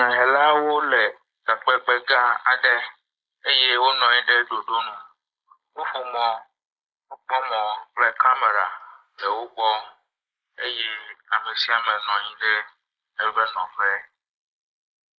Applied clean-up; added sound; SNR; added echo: neural mask model Resemble Enhance denoiser.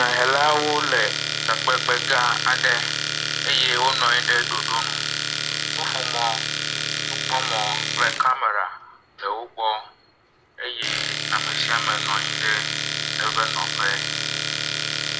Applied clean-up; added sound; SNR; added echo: none; Domestic sounds, home sounds; 1 dB; none.